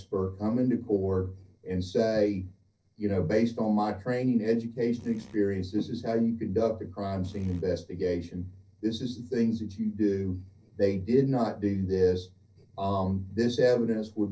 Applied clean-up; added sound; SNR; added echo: neural separator model SepFormer DNS4.